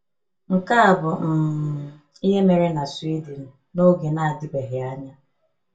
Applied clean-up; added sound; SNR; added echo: none; none; none; reverberation time 0.2 s.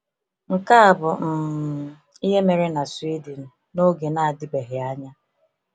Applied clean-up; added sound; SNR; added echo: none; none; none; none.